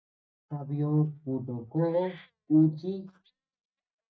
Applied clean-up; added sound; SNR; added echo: neural mask model DeepFilterNet 3.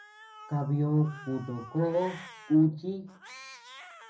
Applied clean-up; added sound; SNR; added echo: none; Cat; 19 dB; reverberation time 0.4 s.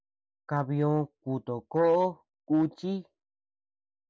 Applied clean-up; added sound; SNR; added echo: none; none; none; none.